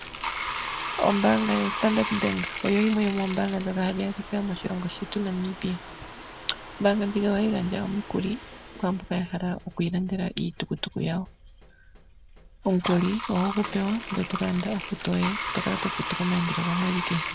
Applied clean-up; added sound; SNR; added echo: none; Bathtub (filling or washing); 6 dB; none.